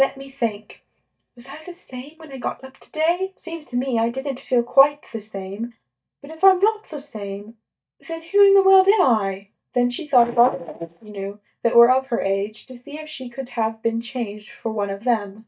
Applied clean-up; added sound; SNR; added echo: neural mask model DeepFilterNet 3.